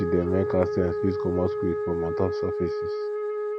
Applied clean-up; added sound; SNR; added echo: none; Wind instrument, woodwind instrument; 1 dB; none.